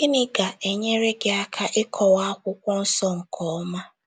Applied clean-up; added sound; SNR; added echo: none; none; none; none.